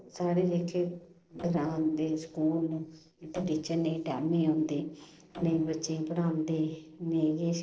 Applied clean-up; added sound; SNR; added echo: neural separator model SepFormer DNS4.